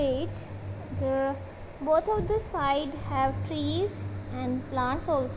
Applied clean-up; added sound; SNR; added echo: none; none; none; none.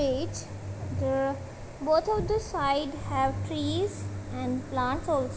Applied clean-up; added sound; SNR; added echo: none; Bowed string instrument; 18 dB; none.